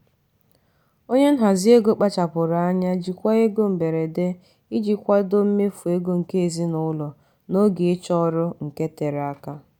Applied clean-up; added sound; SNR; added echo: none; none; none; none.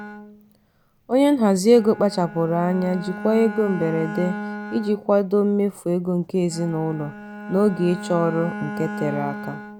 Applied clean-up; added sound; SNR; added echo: none; Bowed string instrument; 12 dB; none.